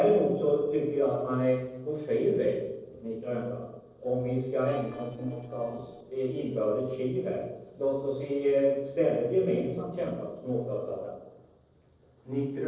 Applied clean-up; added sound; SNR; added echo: neural separator model SepFormer DNS4.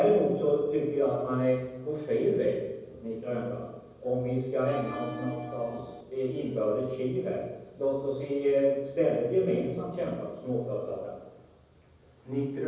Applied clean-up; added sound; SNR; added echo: none; Bell; 11 dB; reverberation time 1.1 s.